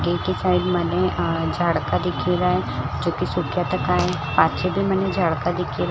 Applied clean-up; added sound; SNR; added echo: none; none; none; none.